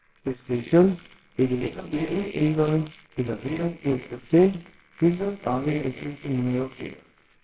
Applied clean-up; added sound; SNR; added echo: neural separator model SepFormer WHAMR!.